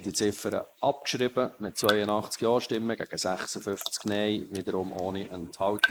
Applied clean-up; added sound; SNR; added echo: neural mask model Resemble Enhance denoiser.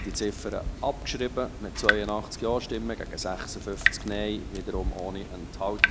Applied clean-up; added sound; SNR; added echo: none; Drip / Water tap, faucet; 0 dB; none.